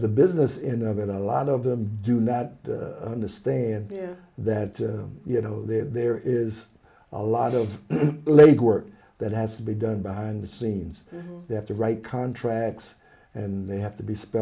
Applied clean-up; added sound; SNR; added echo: none; none; none; none.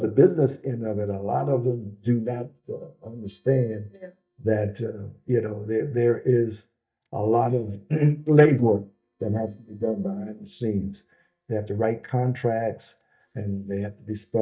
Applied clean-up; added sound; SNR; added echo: neural mask model DeepFilterNet 3.